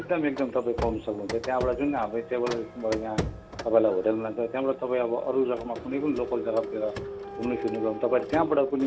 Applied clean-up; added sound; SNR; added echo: none; Printer; 10 dB; none.